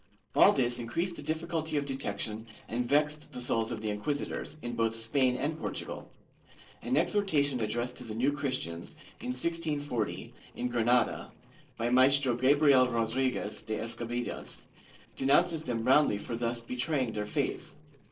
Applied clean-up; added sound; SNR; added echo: neural separator model SepFormer DNS4.